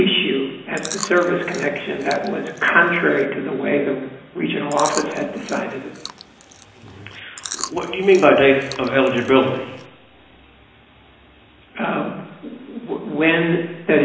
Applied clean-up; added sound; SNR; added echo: none; Chewing, mastication; 15 dB; reverberation time 1.0 s.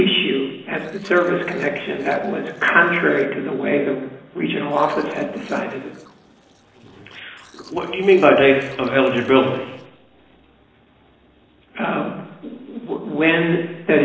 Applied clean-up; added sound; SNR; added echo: neural separator model SepFormer DNS4.